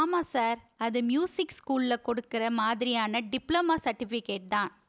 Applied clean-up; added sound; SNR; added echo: none; none; none; none.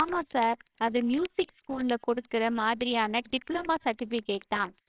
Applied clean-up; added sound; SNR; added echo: neural separator model SepFormer WHAMR!.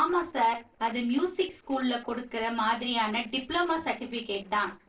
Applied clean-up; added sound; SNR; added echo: neural separator model SepFormer DNS4.